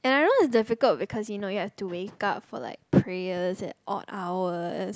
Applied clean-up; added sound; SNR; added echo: none; none; none; none.